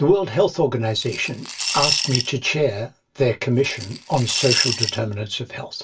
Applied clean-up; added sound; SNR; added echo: none; Coin (dropping) / Glass; 4 dB; reverberation time 0.1 s.